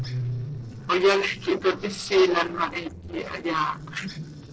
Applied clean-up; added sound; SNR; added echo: neural separator model SepFormer DNS4.